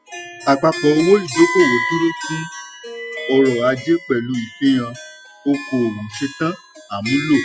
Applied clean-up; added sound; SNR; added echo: classical method spectral subtraction.